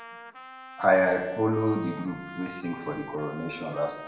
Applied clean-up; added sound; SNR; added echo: none; Trumpet; 15 dB; reverberation time 0.9 s.